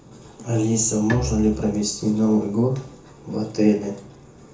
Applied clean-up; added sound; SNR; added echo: none; Bowed string instrument; 12 dB; reverberation time 0.6 s.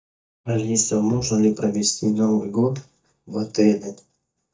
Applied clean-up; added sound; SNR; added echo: neural mask model DeepFilterNet 3.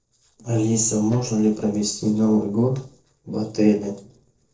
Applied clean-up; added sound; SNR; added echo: neural separator model SepFormer DNS4.